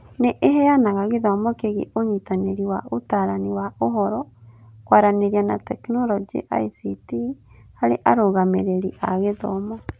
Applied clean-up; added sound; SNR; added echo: none; none; none; none.